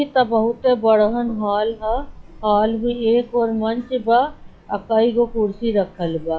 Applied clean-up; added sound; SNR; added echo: classical method log-MMSE.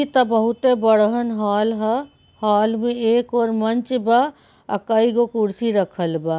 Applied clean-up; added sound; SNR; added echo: none; none; none; none.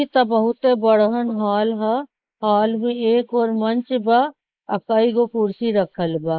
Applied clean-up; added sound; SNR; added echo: neural mask model Resemble Enhance denoiser.